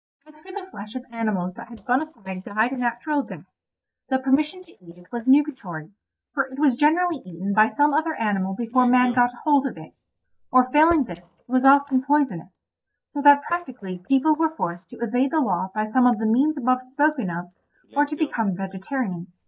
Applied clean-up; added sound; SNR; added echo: neural mask model DeepFilterNet 3.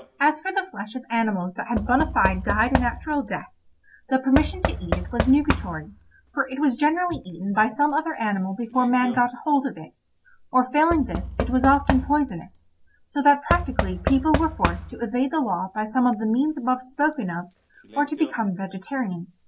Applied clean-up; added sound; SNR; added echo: none; Knock / Wood; 8 dB; none.